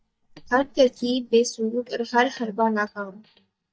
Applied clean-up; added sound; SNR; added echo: neural mask model DeepFilterNet 3.